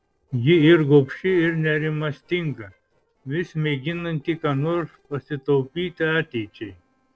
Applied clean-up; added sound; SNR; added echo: neural separator model SepFormer DNS4.